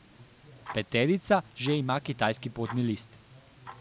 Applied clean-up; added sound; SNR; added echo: none; Tick-tock; 18 dB; none.